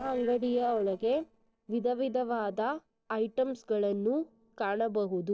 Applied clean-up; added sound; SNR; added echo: neural separator model SepFormer DNS4.